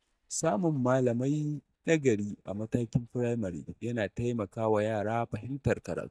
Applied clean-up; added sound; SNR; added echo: neural mask model DeepFilterNet 3.